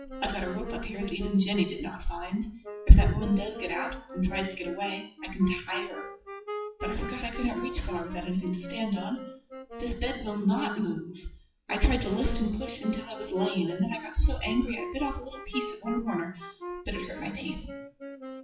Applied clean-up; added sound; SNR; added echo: classical method WPE with log-MMSE.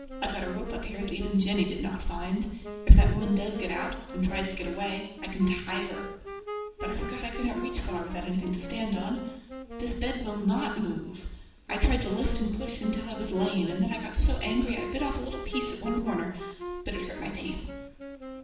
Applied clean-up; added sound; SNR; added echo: none; Wind instrument, woodwind instrument; 12 dB; reverberation time 0.8 s.